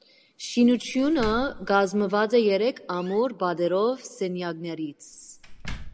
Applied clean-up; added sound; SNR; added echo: none; Slam; 16 dB; none.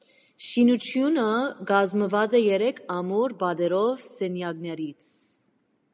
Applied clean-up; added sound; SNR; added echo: none; none; none; none.